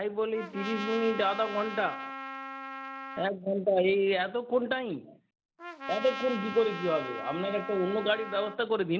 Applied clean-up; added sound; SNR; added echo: none; Trumpet; 9 dB; none.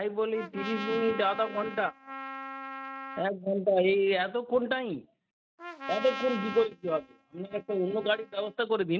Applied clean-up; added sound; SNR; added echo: neural mask model RNNoise.